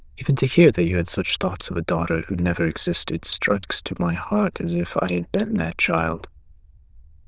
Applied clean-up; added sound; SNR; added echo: neural diffusion model UNIVERSE++.